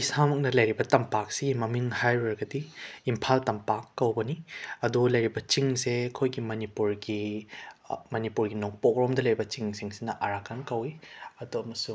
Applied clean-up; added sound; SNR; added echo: none; none; none; none.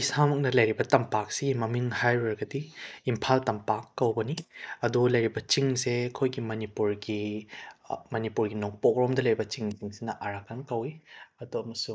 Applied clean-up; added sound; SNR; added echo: neural mask model DeepFilterNet 3.